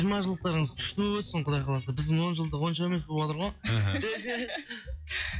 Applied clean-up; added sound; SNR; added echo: classical method log-MMSE.